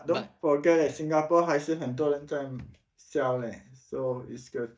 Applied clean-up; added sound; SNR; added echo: neural mask model DeepFilterNet 3.